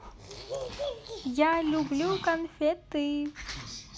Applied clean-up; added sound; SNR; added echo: none; none; none; none.